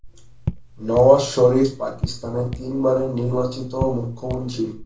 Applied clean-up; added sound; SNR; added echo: none; Raindrop / Drip; 12 dB; reverberation time 0.3 s.